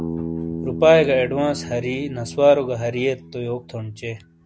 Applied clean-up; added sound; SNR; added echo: none; Bass guitar; 11 dB; none.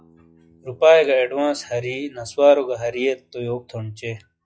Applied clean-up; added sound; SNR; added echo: classical method log-MMSE.